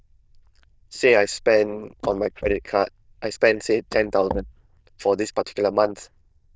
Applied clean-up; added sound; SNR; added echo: neural diffusion model UNIVERSE++.